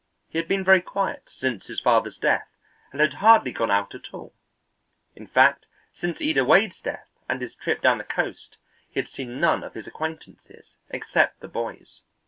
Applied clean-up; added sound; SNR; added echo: none; none; none; none.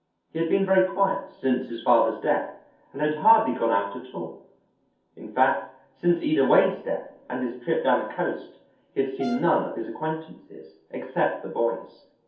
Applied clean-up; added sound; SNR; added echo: none; Brass instrument; 15 dB; reverberation time 0.6 s.